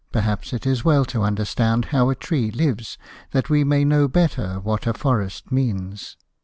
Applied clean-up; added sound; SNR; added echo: none; none; none; none.